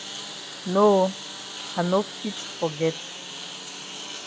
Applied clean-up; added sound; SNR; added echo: none; Engine; 10 dB; none.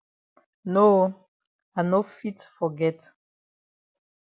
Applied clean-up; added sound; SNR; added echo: none; none; none; none.